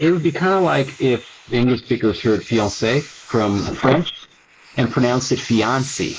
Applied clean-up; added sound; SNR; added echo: neural mask model Resemble Enhance denoiser.